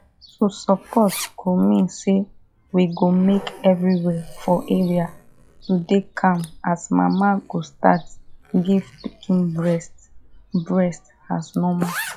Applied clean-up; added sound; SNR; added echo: classical method log-MMSE.